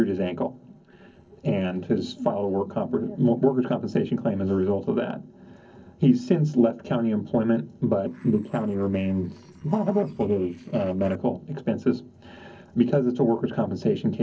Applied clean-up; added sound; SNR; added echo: neural separator model SepFormer DNS4.